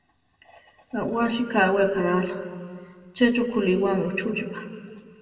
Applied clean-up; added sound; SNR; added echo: none; none; none; reverberation time 2.3 s.